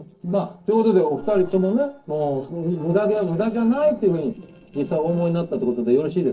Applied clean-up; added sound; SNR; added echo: neural separator model SepFormer DNS4.